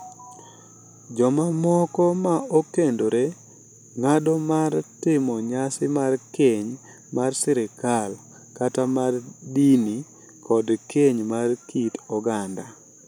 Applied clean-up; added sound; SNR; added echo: none; none; none; none.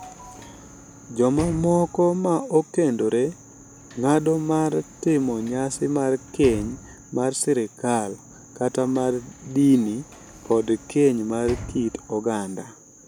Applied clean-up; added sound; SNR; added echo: none; Sliding door / Slam; 19 dB; none.